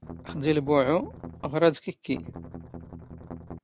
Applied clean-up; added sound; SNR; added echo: none; Strum; 13 dB; none.